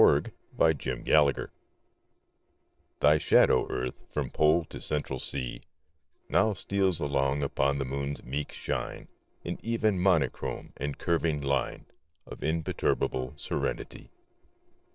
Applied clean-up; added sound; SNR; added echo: neural separator model SepFormer DNS4.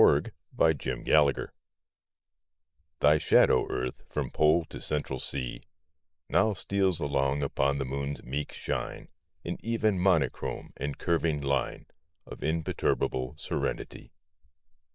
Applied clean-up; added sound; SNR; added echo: neural mask model Resemble Enhance denoiser.